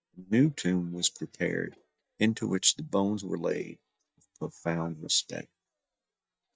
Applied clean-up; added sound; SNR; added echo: neural mask model DeepFilterNet 3.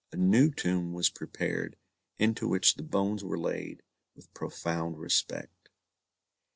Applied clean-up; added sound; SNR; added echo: none; none; none; none.